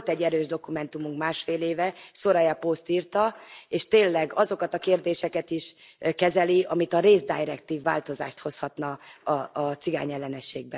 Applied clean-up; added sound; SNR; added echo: none; none; none; none.